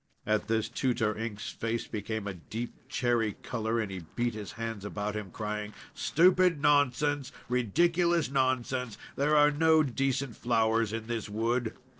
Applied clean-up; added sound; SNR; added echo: neural separator model SepFormer DNS4.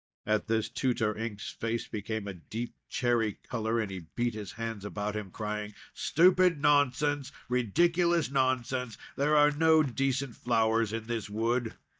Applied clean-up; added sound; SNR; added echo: neural mask model DeepFilterNet 3.